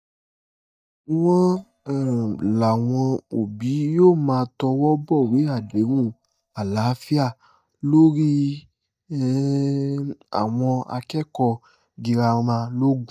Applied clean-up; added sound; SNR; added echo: neural mask model DeepFilterNet 3.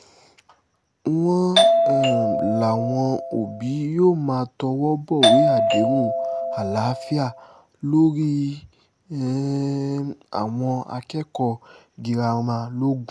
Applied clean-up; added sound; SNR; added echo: none; Doorbell; -3 dB; none.